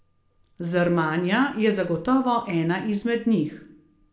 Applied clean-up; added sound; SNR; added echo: none; none; none; reverberation time 0.4 s.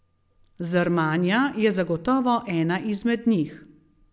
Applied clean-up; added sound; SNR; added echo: none; none; none; none.